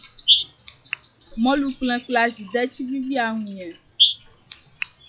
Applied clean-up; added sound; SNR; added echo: classical method log-MMSE.